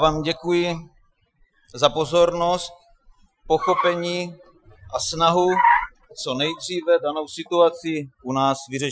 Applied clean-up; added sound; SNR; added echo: classical method Wiener filter.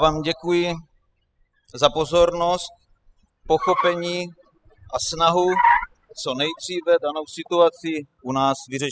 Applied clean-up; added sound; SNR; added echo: classical method spectral subtraction.